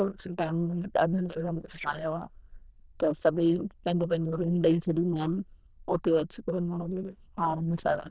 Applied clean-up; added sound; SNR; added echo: neural diffusion model UNIVERSE++.